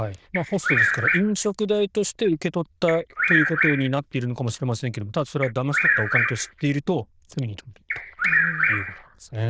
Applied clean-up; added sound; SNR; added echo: neural diffusion model UNIVERSE++.